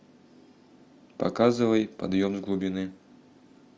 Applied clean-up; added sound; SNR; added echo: none; none; none; none.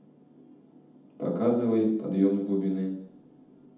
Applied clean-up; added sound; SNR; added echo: none; none; none; reverberation time 0.8 s.